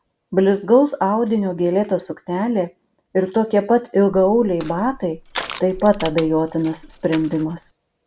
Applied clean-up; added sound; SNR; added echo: none; Crushing; 15 dB; none.